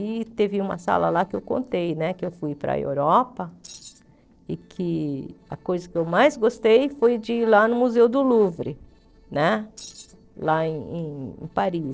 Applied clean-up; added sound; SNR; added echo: neural separator model SepFormer DNS4.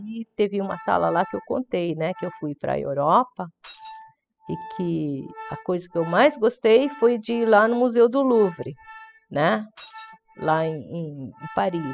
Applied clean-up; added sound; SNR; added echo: classical method spectral subtraction.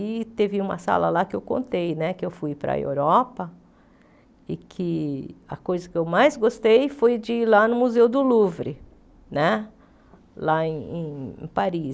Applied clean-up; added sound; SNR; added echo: none; none; none; none.